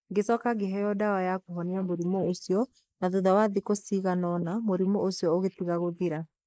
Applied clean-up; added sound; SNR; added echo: neural mask model Resemble Enhance denoiser.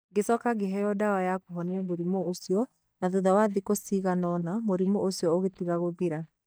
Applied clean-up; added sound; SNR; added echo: neural mask model DeepFilterNet 3.